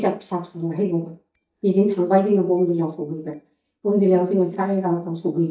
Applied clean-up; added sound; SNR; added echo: neural mask model DeepFilterNet 3.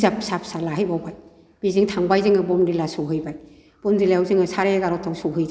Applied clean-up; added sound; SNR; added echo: none; none; none; none.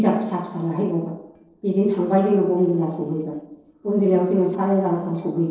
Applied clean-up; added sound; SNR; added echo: neural separator model SepFormer DNS4.